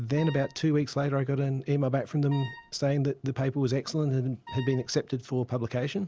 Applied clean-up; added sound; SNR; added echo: none; Wind instrument, woodwind instrument; 17 dB; none.